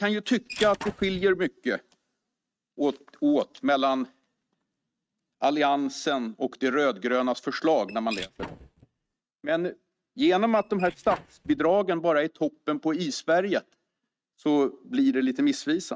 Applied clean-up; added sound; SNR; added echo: neural mask model RNNoise.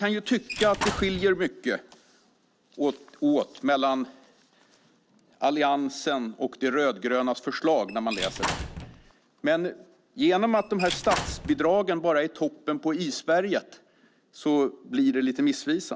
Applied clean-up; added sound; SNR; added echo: none; Squeak / Slam / Wood; 7 dB; none.